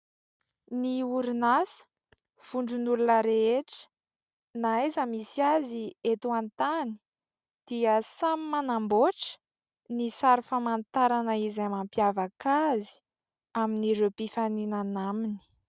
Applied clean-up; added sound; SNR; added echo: none; none; none; none.